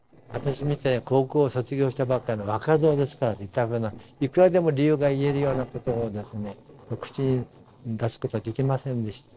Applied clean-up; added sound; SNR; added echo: neural separator model SepFormer DNS4.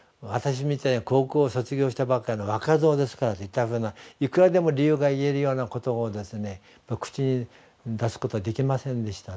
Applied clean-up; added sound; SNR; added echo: none; none; none; none.